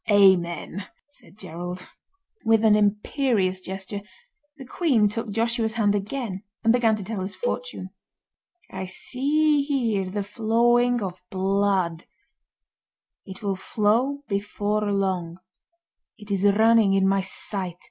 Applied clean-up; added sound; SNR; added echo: none; Cowbell; 11 dB; none.